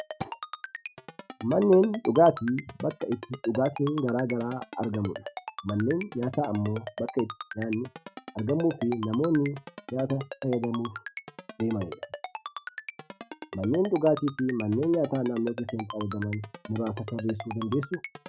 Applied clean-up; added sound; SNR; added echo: none; Ringtone; 13 dB; none.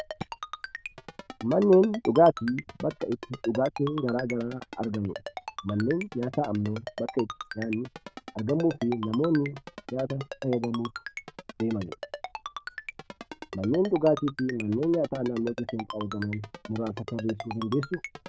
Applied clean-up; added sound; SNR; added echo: neural diffusion model UNIVERSE++.